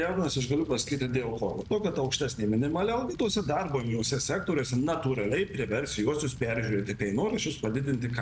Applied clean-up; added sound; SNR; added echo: none; Fire; 17 dB; none.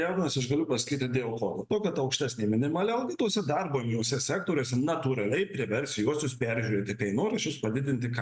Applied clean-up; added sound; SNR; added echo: none; none; none; none.